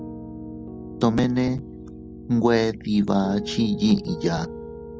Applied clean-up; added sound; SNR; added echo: none; Piano; 12 dB; none.